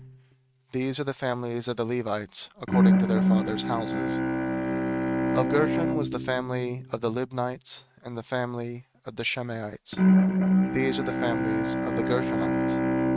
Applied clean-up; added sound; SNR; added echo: neural mask model RNNoise.